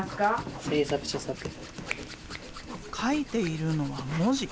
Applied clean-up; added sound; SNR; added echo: none; Hands; 14 dB; none.